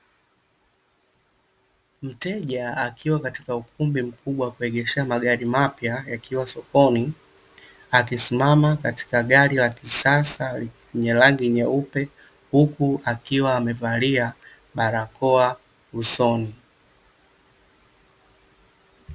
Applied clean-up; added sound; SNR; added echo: none; none; none; none.